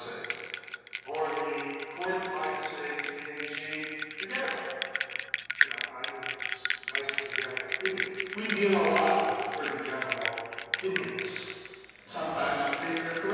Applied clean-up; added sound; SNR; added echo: none; Bell; -2 dB; reverberation time 1.9 s.